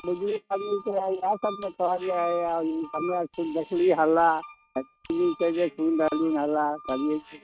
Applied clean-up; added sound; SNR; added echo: neural mask model RNNoise.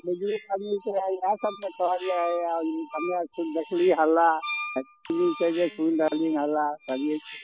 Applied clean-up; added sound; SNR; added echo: classical method spectral subtraction.